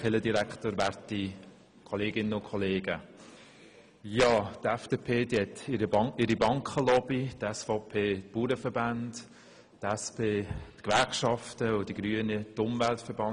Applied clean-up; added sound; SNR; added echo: none; none; none; none.